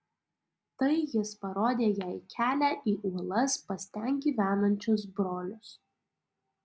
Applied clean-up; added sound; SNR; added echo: none; none; none; none.